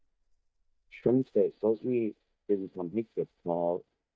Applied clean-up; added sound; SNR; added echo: neural mask model DeepFilterNet 3.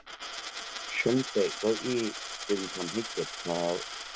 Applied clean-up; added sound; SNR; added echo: none; Coin (dropping); 7 dB; none.